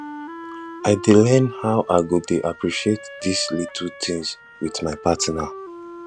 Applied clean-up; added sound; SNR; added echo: none; Wind instrument, woodwind instrument; 14 dB; none.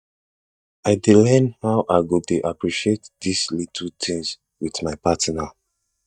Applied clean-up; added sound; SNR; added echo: neural mask model DeepFilterNet 3.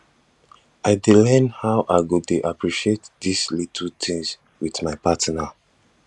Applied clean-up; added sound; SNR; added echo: none; none; none; none.